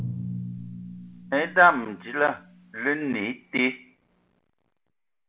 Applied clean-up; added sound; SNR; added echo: none; Drum; 13 dB; none.